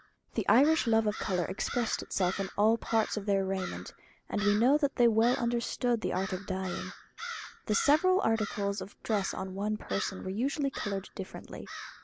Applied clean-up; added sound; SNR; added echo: none; Crow; 13 dB; none.